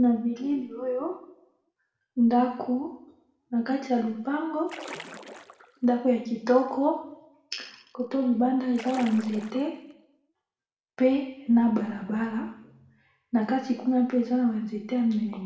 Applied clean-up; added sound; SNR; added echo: none; Splash, splatter; 16 dB; reverberation time 0.8 s.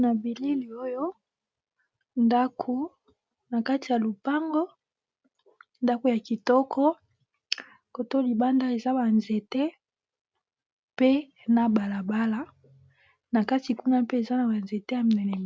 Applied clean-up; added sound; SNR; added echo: none; none; none; none.